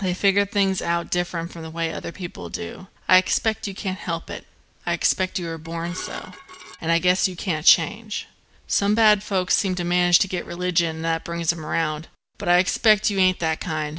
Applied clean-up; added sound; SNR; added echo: none; Dishes, pots, and pans / Glass; 15 dB; none.